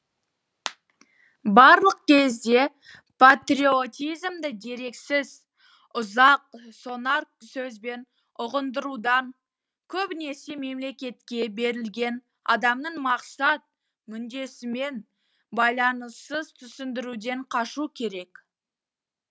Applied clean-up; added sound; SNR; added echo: none; none; none; none.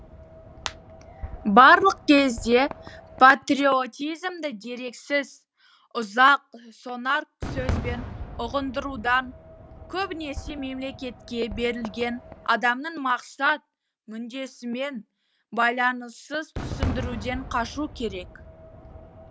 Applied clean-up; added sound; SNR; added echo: none; Fireworks; 13 dB; none.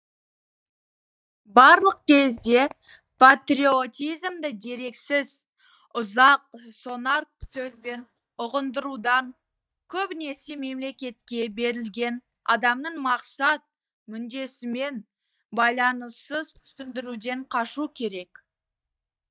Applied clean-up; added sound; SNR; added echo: neural mask model DeepFilterNet 3.